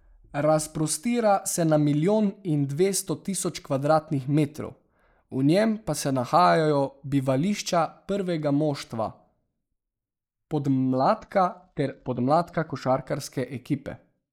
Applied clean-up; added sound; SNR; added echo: neural mask model Resemble Enhance denoiser.